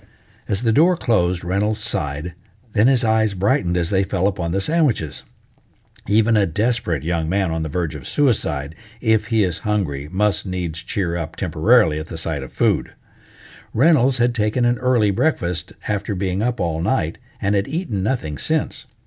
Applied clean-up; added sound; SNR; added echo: none; none; none; none.